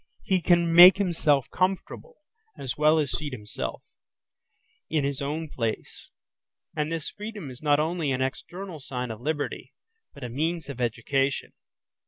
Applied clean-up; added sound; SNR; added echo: none; none; none; none.